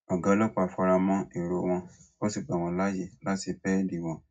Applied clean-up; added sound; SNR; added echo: none; none; none; reverberation time 0.4 s.